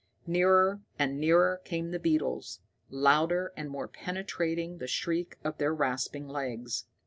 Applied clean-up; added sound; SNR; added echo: none; none; none; none.